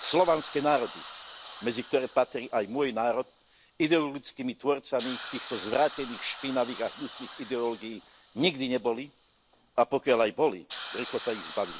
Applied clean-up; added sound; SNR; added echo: none; Hiss; 12 dB; none.